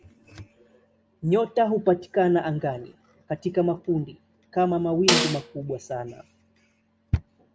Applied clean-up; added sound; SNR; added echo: none; Snare drum; 0 dB; none.